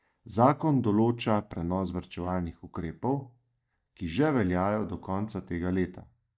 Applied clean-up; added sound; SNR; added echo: neural mask model DeepFilterNet 3.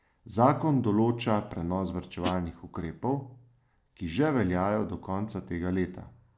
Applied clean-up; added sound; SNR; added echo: none; Hi-hat; -1 dB; none.